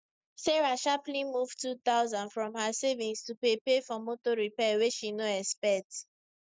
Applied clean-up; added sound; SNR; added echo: none; none; none; none.